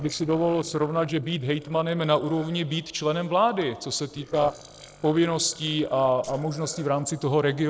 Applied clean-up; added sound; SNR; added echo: neural separator model SepFormer DNS4.